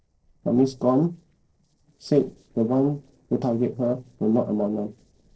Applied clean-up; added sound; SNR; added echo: neural separator model SepFormer DNS4.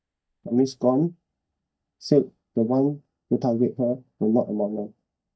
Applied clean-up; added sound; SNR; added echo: neural mask model DeepFilterNet 3.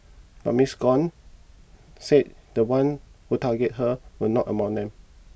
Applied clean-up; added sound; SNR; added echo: none; none; none; none.